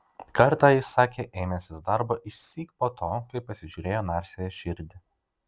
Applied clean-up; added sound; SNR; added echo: none; none; none; none.